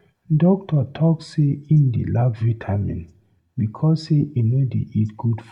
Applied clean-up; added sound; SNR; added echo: none; none; none; reverberation time 0.3 s.